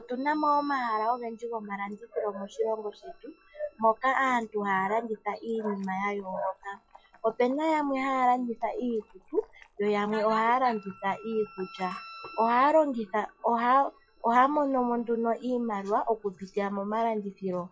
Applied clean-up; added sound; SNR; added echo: classical method log-MMSE.